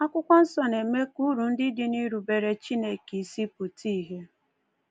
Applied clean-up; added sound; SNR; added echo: none; none; none; none.